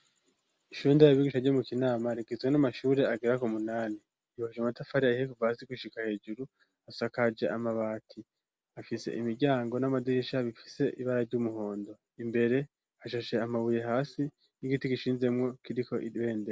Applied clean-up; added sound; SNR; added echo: none; none; none; none.